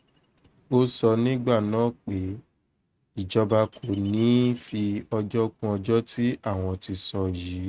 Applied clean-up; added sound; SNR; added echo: neural mask model RNNoise.